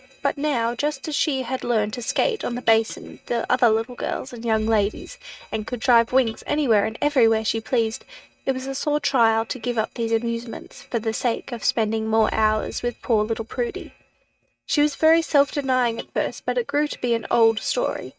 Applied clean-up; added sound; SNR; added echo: neural mask model RNNoise.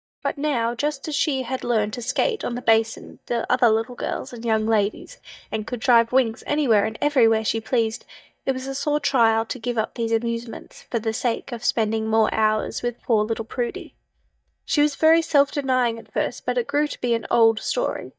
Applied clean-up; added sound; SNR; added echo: neural mask model DeepFilterNet 3.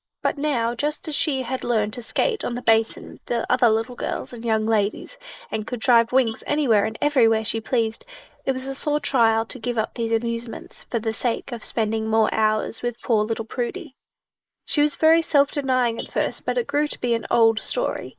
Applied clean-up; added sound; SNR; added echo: neural mask model Resemble Enhance denoiser.